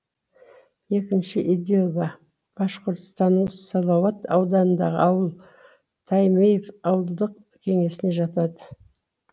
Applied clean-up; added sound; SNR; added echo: none; none; none; none.